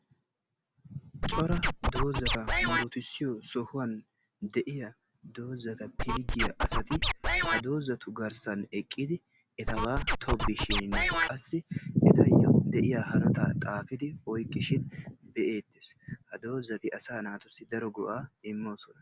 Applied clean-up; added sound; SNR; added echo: none; Scratching (performance technique); -2 dB; none.